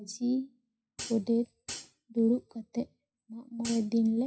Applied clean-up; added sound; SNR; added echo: classical method WPE with log-MMSE.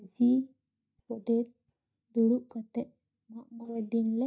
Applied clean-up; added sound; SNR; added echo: neural mask model DeepFilterNet 3.